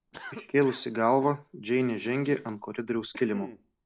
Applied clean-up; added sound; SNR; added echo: none; Cough; 19 dB; none.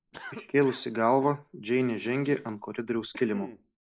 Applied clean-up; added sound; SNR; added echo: neural mask model Resemble Enhance denoiser.